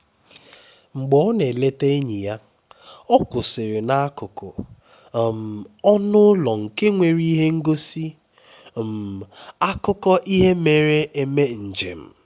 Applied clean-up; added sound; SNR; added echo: none; none; none; none.